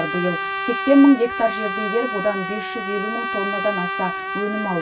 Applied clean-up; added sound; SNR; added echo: none; Trumpet; 5 dB; reverberation time 0.2 s.